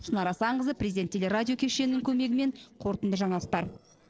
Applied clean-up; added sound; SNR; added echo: neural separator model SepFormer DNS4.